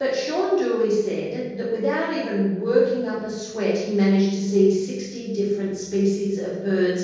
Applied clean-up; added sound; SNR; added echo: none; none; none; reverberation time 1.3 s.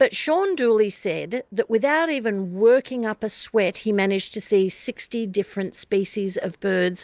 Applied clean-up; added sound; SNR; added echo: none; none; none; none.